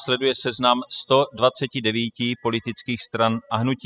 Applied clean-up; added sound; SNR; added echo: classical method spectral subtraction.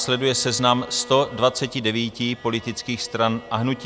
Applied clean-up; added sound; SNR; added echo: none; Bowed string instrument; 19 dB; none.